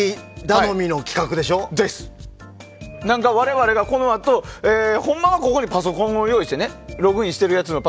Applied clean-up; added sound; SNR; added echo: none; none; none; none.